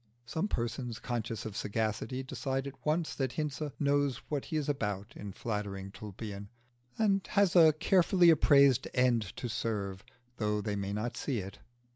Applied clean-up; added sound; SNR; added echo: none; none; none; none.